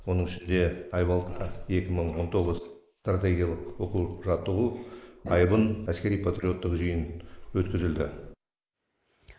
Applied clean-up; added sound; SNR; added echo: neural mask model Resemble Enhance denoiser.